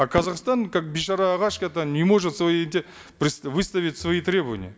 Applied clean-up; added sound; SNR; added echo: none; Fireworks; 17 dB; none.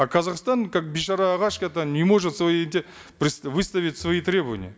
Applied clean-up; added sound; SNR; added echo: none; none; none; none.